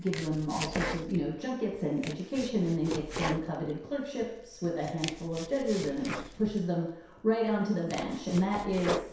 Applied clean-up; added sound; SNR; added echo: none; Domestic sounds, home sounds; 9 dB; reverberation time 0.7 s.